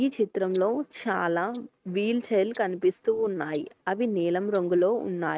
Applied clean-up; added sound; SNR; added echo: neural mask model RNNoise.